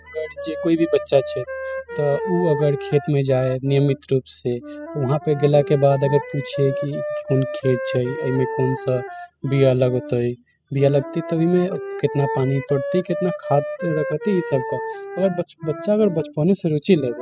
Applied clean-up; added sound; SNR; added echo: classical method spectral subtraction.